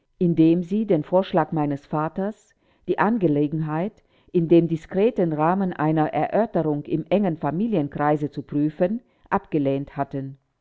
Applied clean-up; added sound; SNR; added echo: none; none; none; none.